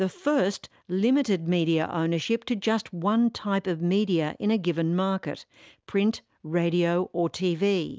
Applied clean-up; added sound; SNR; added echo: none; none; none; none.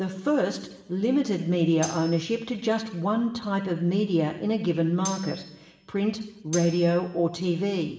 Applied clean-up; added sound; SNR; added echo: none; Cutlery, silverware; 15 dB; reverberation time 0.9 s.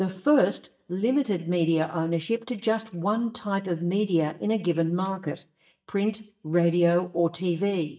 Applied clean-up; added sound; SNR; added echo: neural mask model DeepFilterNet 3.